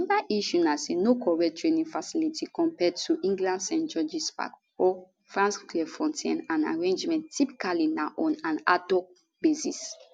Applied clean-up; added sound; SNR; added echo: none; none; none; none.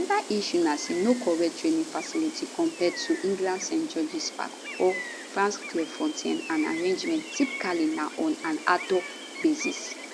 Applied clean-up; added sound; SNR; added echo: none; Gull, seagull; 11 dB; none.